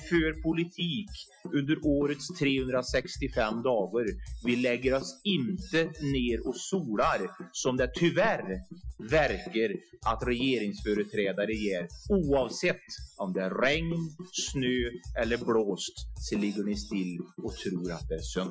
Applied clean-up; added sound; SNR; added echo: classical method Wiener filter.